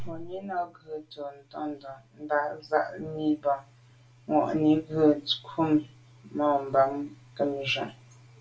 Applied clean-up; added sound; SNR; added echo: none; none; none; reverberation time 0.2 s.